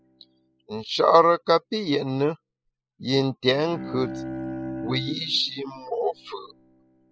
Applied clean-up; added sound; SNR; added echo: classical method spectral subtraction.